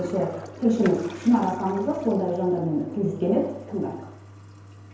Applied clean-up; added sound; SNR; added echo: none; Toilet flush; 17 dB; reverberation time 0.9 s.